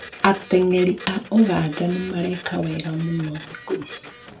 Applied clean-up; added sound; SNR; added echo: none; Printer; 18 dB; reverberation time 0.2 s.